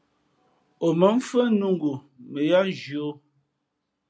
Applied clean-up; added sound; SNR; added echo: none; none; none; none.